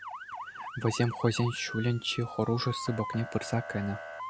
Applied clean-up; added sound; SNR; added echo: none; Motor vehicle (road) / Siren; 10 dB; none.